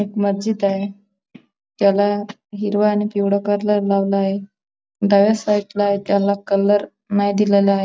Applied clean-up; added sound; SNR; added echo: none; none; none; none.